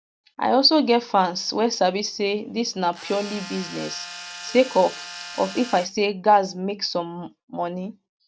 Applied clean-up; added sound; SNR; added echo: none; Tools; 14 dB; none.